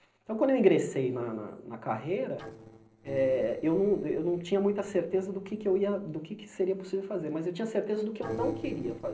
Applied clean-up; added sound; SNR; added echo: neural separator model SepFormer DNS4.